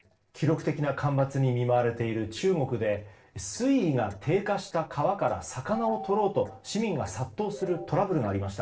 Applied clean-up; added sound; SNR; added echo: neural separator model SepFormer DNS4.